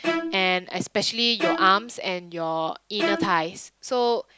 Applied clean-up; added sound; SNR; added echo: none; Bowed string instrument; 7 dB; none.